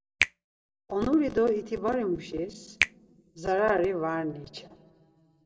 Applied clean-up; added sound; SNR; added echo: none; Finger snapping; 7 dB; reverberation time 1.0 s.